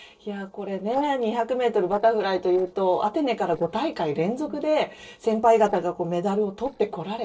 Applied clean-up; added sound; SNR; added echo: neural separator model SepFormer DNS4.